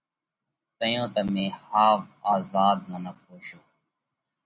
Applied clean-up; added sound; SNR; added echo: none; none; none; none.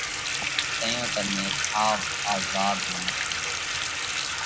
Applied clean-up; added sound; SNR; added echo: none; Bathtub (filling or washing) / Water tap, faucet; -3 dB; none.